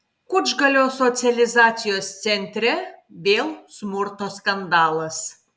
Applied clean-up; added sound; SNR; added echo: none; none; none; none.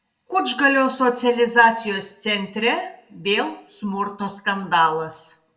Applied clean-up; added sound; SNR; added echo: none; none; none; reverberation time 0.3 s.